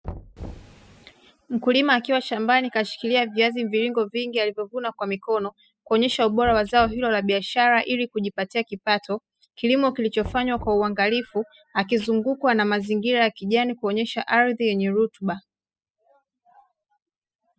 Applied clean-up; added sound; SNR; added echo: classical method spectral subtraction.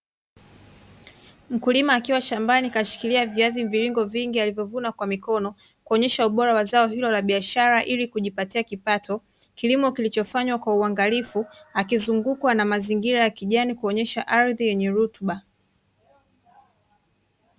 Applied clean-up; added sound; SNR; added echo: none; none; none; none.